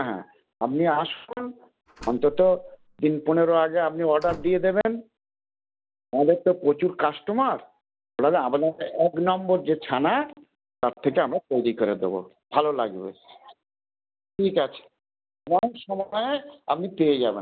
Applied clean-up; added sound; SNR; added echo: none; Slam; 18 dB; none.